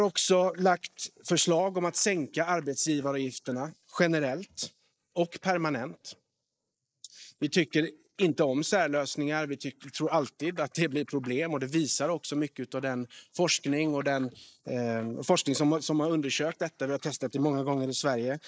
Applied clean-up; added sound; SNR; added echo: neural mask model Resemble Enhance denoiser.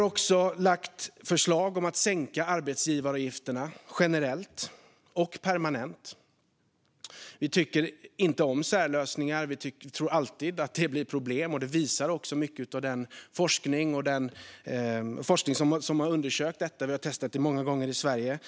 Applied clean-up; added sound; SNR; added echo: none; none; none; none.